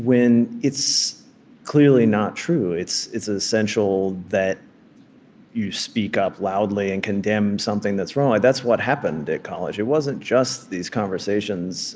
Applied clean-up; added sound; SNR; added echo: none; none; none; none.